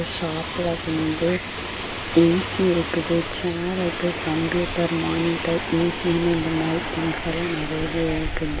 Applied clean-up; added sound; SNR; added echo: none; Subway, metro, underground; 6 dB; none.